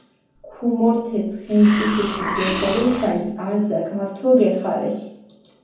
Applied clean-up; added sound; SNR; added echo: none; Hiss; 8 dB; reverberation time 0.9 s.